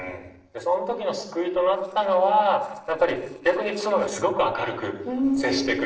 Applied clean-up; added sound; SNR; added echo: neural separator model SepFormer DNS4.